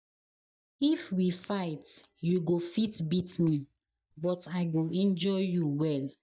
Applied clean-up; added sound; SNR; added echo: neural mask model DeepFilterNet 3.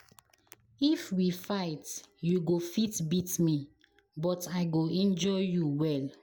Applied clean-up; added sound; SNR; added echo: none; none; none; none.